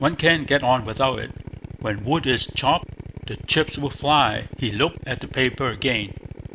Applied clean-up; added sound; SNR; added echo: none; Drill; 13 dB; none.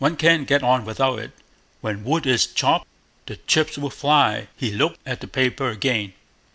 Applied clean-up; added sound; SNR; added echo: none; none; none; none.